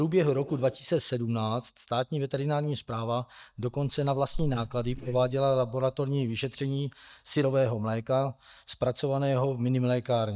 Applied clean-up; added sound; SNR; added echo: neural mask model DeepFilterNet 3.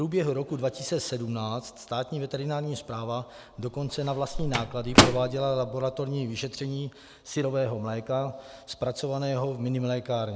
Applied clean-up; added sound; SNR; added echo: none; Microwave oven; -3 dB; none.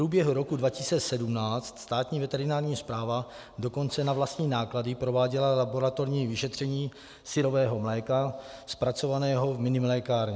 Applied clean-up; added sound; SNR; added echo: none; none; none; none.